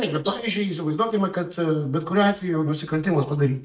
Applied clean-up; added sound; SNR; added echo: neural mask model DeepFilterNet 3.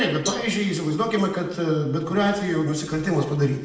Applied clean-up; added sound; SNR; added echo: none; Cowbell; 15 dB; reverberation time 0.7 s.